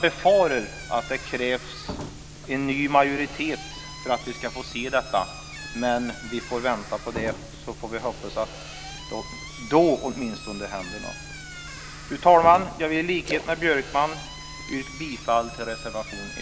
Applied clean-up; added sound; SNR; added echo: none; Squeak / Slam + Splash, splatter; 15 dB; none.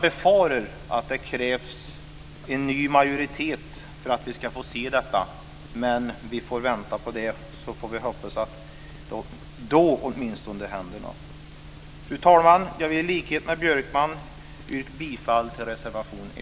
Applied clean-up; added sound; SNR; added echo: none; none; none; none.